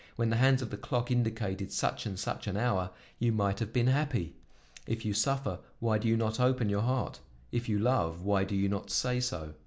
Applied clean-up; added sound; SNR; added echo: none; none; none; none.